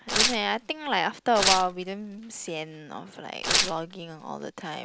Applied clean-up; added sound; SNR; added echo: none; Tearing; 0 dB; none.